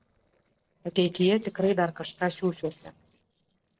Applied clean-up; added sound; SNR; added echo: neural separator model SepFormer DNS4.